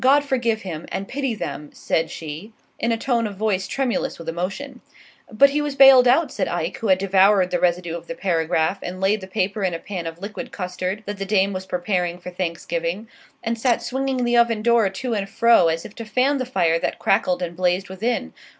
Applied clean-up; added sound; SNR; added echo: none; Shatter; 20 dB; none.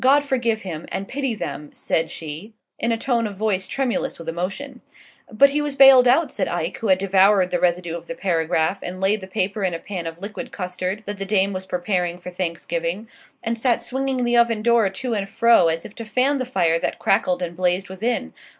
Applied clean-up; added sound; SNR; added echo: neural mask model Resemble Enhance denoiser.